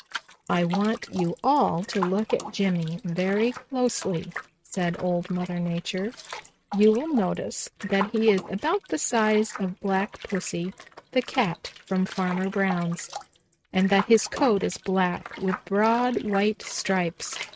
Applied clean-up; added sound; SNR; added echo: neural mask model RNNoise.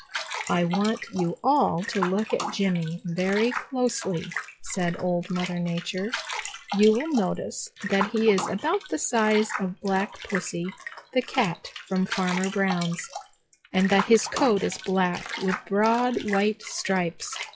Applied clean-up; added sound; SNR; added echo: classical method log-MMSE.